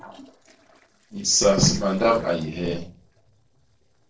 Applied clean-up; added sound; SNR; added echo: neural separator model SepFormer DNS4.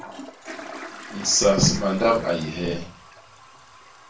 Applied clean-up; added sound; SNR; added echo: none; Toilet flush; 15 dB; reverberation time 0.3 s.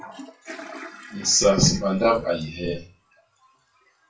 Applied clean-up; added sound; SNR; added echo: classical method WPE with log-MMSE.